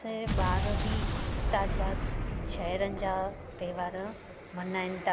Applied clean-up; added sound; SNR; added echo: none; Explosion; -1 dB; none.